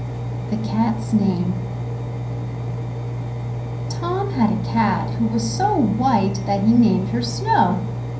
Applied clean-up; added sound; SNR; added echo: none; Engine; 4 dB; reverberation time 0.6 s.